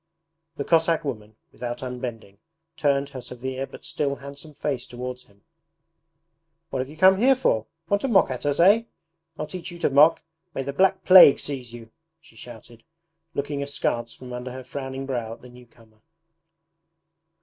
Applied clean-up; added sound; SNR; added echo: none; none; none; none.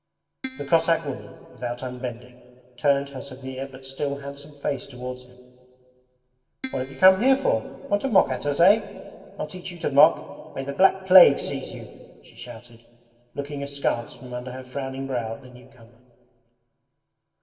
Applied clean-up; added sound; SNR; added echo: none; Keyboard (musical); 13 dB; reverberation time 1.9 s.